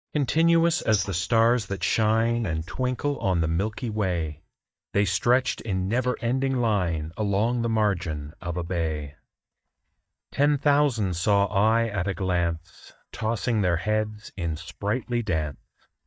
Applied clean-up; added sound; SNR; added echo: neural mask model DeepFilterNet 3.